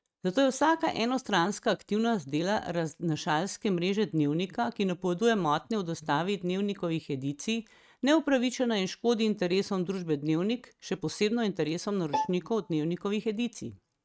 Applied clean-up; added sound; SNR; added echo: neural mask model RNNoise.